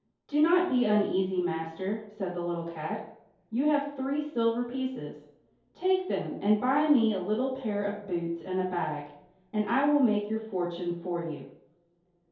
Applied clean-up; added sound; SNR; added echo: none; none; none; reverberation time 2.4 s.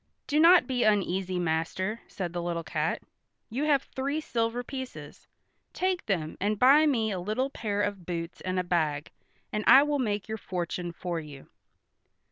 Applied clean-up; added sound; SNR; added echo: none; none; none; none.